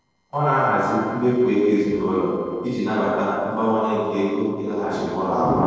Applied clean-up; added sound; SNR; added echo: neural separator model SepFormer DNS4.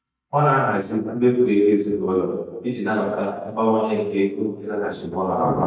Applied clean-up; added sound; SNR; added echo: neural mask model DeepFilterNet 3.